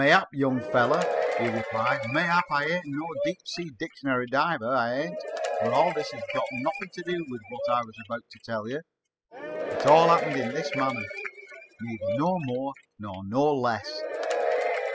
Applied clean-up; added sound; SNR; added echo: classical method spectral subtraction.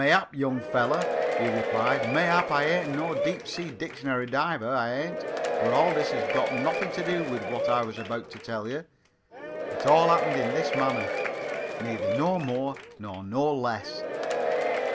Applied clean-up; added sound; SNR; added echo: none; Applause / Crowd / Cheering; 2 dB; none.